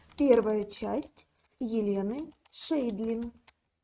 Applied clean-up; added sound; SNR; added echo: neural mask model RNNoise.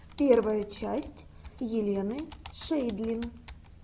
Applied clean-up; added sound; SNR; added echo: none; Computer keyboard; 19 dB; none.